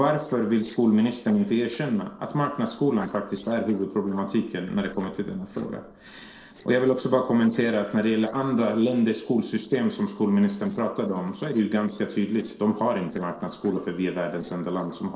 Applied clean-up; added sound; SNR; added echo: neural separator model SepFormer DNS4.